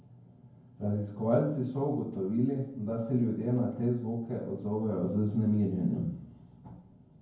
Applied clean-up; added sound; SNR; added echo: none; none; none; reverberation time 0.9 s.